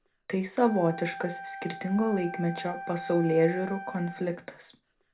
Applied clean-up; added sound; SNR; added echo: none; Wind instrument, woodwind instrument; 12 dB; reverberation time 0.2 s.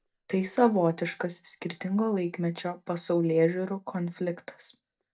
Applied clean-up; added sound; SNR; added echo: neural mask model DeepFilterNet 3.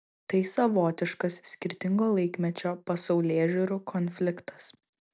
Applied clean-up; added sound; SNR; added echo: none; none; none; none.